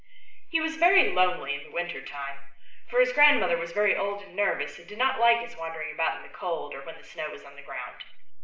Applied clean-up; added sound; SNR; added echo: none; none; none; reverberation time 0.6 s.